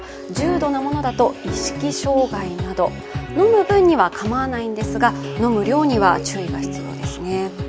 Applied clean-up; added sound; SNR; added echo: none; Wind instrument, woodwind instrument; 18 dB; none.